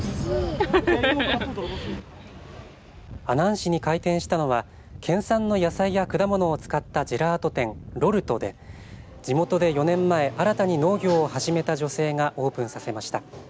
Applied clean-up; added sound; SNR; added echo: none; none; none; none.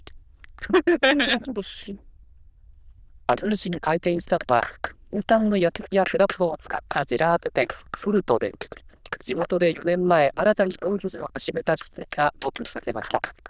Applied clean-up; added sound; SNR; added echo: neural diffusion model UNIVERSE++.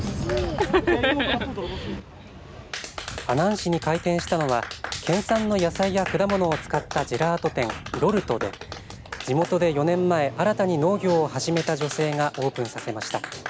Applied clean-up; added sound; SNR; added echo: none; Clapping; 13 dB; none.